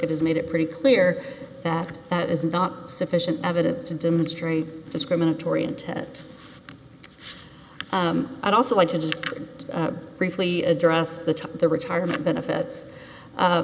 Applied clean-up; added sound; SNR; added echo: none; none; none; none.